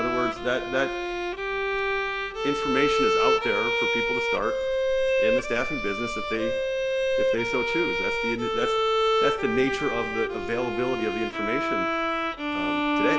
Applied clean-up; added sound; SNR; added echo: none; Bowed string instrument; -4 dB; none.